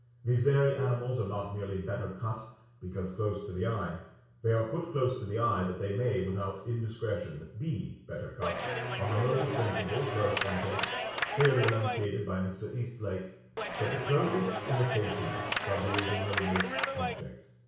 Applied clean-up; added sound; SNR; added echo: none; Clapping; 2 dB; reverberation time 0.6 s.